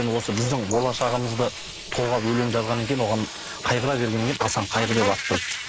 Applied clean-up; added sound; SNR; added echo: neural mask model Resemble Enhance denoiser.